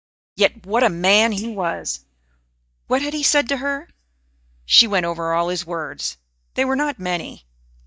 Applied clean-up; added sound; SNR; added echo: neural mask model DeepFilterNet 3.